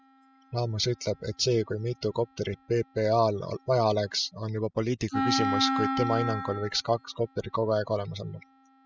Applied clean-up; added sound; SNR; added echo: classical method spectral subtraction.